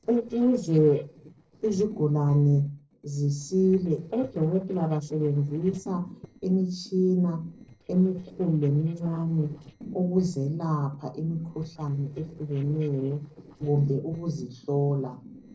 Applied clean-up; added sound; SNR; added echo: neural separator model SepFormer DNS4.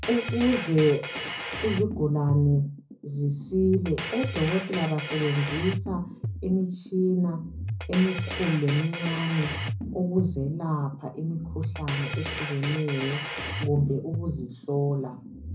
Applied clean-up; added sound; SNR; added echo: none; Drum kit; 7 dB; reverberation time 0.4 s.